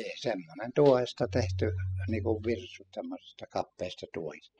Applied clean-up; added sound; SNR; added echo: classical method spectral subtraction.